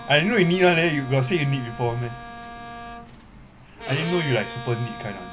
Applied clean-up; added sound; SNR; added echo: none; Bowed string instrument; 14 dB; none.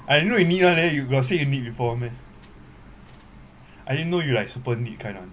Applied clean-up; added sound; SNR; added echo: none; none; none; none.